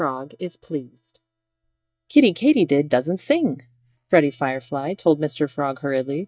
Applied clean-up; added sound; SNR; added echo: neural mask model DeepFilterNet 3.